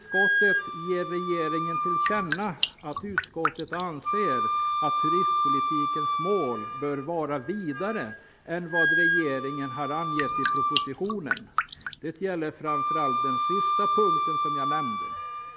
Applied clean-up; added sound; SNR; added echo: none; Drip + Wind instrument, woodwind instrument; -4 dB; none.